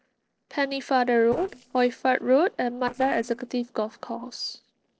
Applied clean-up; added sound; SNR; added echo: neural separator model SepFormer DNS4.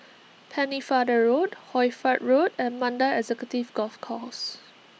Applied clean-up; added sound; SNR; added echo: none; none; none; none.